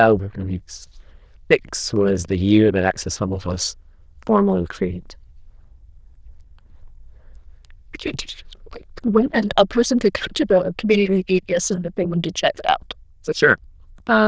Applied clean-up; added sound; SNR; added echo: neural diffusion model UNIVERSE++.